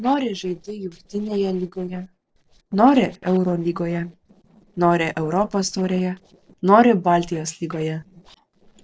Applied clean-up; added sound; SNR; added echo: neural separator model SepFormer DNS4.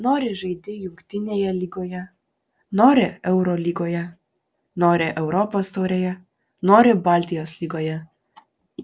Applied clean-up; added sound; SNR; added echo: none; none; none; none.